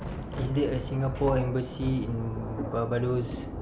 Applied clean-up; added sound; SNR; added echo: none; Thunder; 8 dB; none.